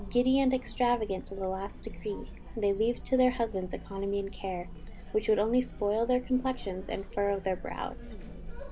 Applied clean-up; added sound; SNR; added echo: none; Chatter; 11 dB; none.